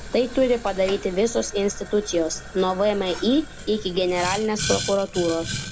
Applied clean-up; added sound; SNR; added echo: none; Boiling; 10 dB; none.